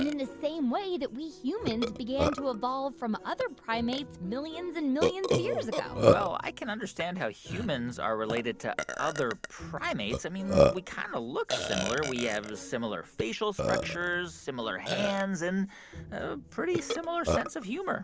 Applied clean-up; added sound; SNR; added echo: none; Burping, eructation; 1 dB; none.